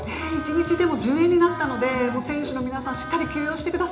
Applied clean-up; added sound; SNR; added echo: none; Wind instrument, woodwind instrument; 14 dB; reverberation time 0.8 s.